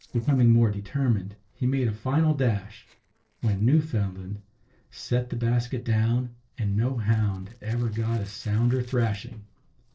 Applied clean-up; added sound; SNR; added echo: neural separator model SepFormer DNS4.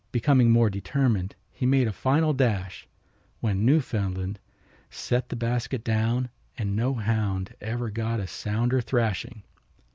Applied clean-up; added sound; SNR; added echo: none; none; none; none.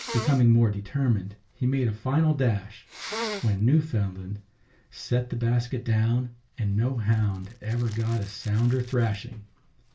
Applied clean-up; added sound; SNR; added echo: none; Sneeze; 17 dB; reverberation time 0.2 s.